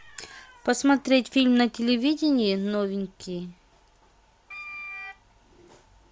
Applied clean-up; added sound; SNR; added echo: none; Wind instrument, woodwind instrument; 15 dB; none.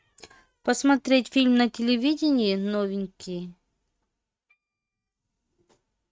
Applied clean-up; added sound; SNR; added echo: neural mask model RNNoise.